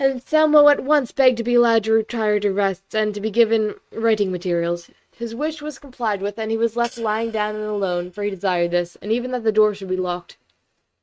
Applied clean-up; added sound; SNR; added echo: neural mask model RNNoise.